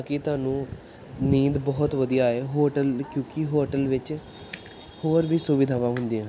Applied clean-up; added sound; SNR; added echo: none; none; none; none.